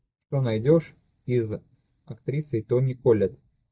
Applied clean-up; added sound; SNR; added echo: neural mask model DeepFilterNet 3.